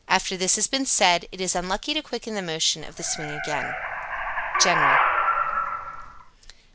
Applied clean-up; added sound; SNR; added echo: none; Animal; -2 dB; none.